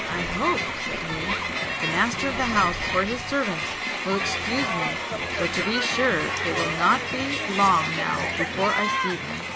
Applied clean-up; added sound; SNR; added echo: none; Crowd; 0 dB; none.